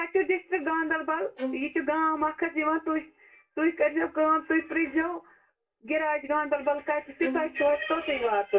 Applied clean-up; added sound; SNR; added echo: neural separator model SepFormer DNS4.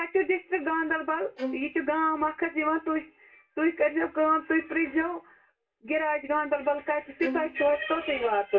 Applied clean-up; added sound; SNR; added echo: none; Bowed string instrument; 9 dB; reverberation time 0.2 s.